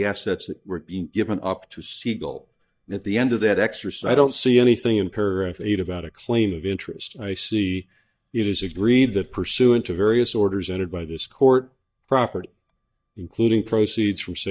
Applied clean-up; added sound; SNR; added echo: neural mask model DeepFilterNet 3.